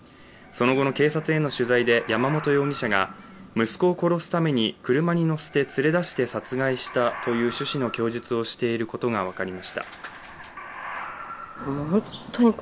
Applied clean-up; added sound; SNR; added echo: none; Animal; 16 dB; none.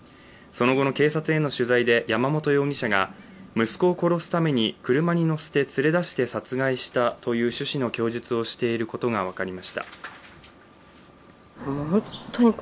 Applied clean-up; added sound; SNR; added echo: none; none; none; none.